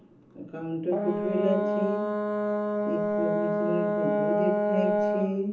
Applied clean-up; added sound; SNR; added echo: none; Brass instrument; -4 dB; reverberation time 0.7 s.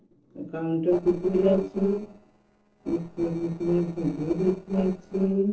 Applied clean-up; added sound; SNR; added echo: neural separator model SepFormer DNS4.